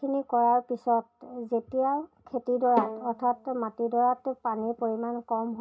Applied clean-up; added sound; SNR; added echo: none; Bowed string instrument; 12 dB; reverberation time 0.3 s.